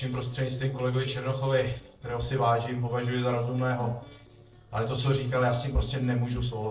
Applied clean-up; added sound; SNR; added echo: neural separator model SepFormer DNS4.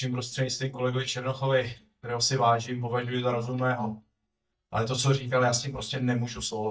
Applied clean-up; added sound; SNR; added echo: neural mask model DeepFilterNet 3.